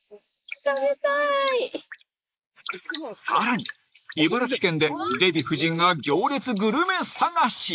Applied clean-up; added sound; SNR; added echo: neural mask model Resemble Enhance denoiser.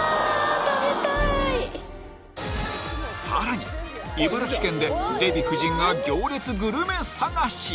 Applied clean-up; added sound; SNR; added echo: none; none; none; none.